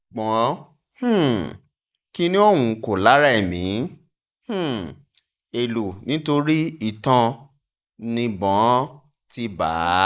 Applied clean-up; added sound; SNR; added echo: neural mask model Resemble Enhance denoiser.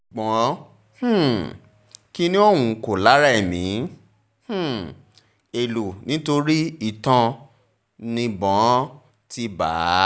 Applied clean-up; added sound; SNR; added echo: none; none; none; none.